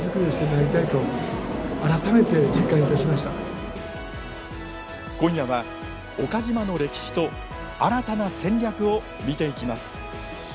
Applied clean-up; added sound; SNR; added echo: none; none; none; none.